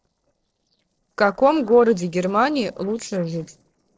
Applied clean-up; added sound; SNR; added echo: neural separator model SepFormer DNS4.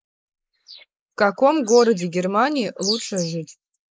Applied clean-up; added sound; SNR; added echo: neural mask model Resemble Enhance denoiser.